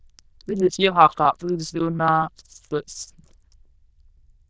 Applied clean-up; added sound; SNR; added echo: neural diffusion model UNIVERSE++.